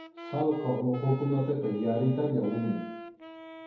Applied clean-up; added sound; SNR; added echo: none; Wind instrument, woodwind instrument; 14 dB; reverberation time 2.1 s.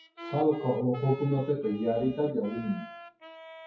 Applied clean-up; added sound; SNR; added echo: classical method WPE with log-MMSE.